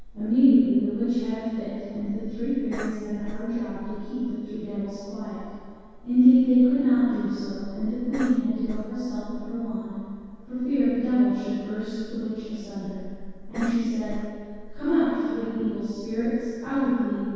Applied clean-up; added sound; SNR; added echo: none; Cough; 14 dB; reverberation time 2.0 s.